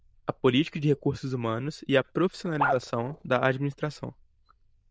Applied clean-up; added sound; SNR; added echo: neural diffusion model UNIVERSE++.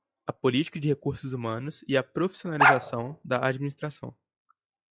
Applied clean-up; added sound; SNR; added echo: classical method log-MMSE.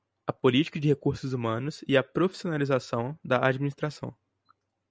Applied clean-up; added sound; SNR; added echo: none; none; none; none.